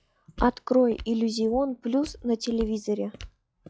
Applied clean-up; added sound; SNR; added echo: classical method log-MMSE.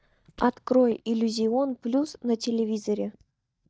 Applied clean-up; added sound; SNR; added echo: neural mask model DeepFilterNet 3.